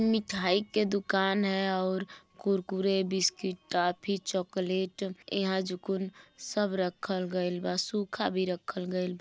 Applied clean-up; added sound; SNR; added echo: neural separator model SepFormer DNS4.